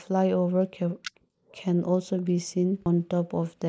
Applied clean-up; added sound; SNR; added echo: neural mask model Resemble Enhance denoiser.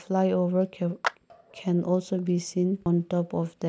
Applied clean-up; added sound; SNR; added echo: none; Clapping; 11 dB; none.